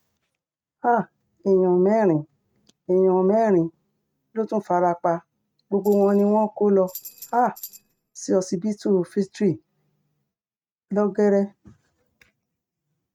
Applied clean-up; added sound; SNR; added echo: neural mask model RNNoise.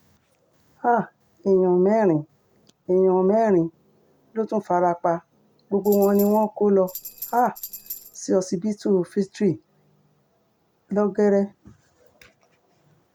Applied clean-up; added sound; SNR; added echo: none; Tambourine; 15 dB; none.